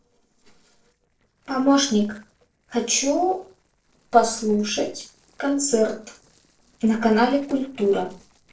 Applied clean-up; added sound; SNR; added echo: neural separator model SepFormer DNS4.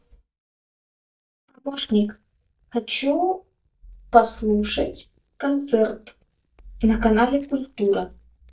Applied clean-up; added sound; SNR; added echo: neural mask model DeepFilterNet 3.